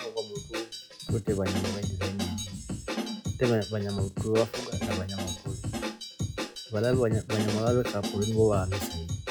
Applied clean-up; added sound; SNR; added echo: classical method log-MMSE.